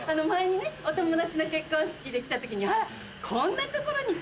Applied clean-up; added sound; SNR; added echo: none; Domestic sounds, home sounds; 17 dB; none.